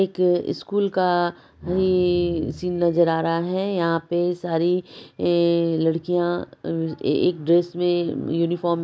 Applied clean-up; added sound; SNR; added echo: none; none; none; none.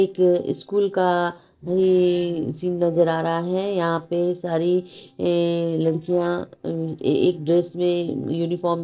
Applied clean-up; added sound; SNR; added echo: neural separator model SepFormer DNS4.